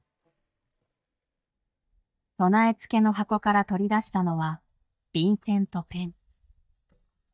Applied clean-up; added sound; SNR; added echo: neural mask model DeepFilterNet 3.